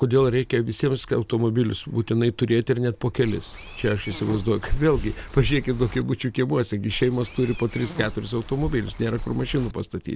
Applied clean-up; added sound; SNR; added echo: none; Walk, footsteps / Insect; 12 dB; none.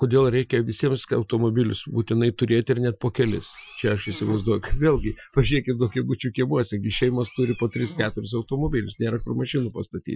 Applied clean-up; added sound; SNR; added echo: classical method Wiener filter.